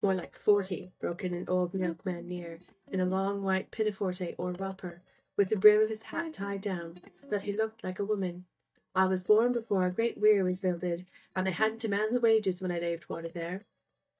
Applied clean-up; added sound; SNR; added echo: neural mask model DeepFilterNet 3.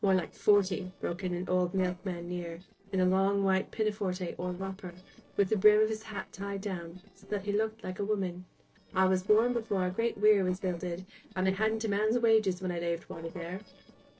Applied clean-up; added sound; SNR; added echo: neural separator model SepFormer DNS4.